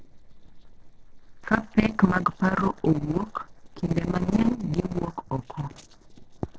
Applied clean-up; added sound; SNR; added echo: neural separator model SepFormer DNS4.